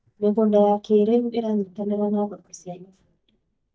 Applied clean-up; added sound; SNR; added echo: neural mask model DeepFilterNet 3.